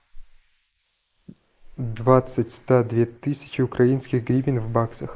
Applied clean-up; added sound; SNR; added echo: neural mask model Resemble Enhance denoiser.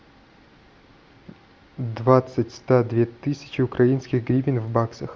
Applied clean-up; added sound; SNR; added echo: none; none; none; none.